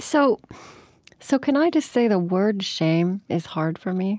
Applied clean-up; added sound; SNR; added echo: neural mask model Resemble Enhance denoiser.